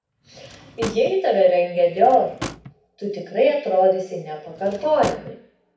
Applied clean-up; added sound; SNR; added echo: none; Drawer open or close / Wood; 16 dB; reverberation time 0.6 s.